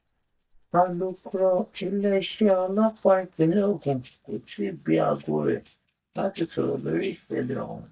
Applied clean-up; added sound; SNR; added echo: neural mask model DeepFilterNet 3.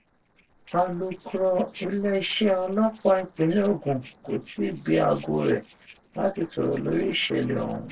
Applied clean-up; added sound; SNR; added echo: neural separator model SepFormer DNS4.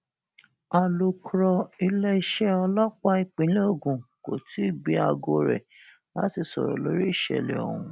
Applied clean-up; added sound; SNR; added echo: none; none; none; none.